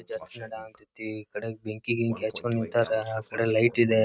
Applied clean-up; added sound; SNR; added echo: neural mask model RNNoise.